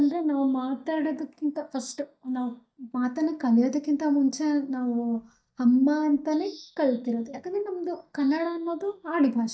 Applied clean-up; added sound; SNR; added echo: neural mask model DeepFilterNet 3.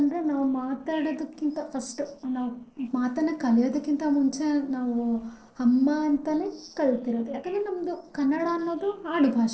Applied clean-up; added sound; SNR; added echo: neural separator model SepFormer DNS4.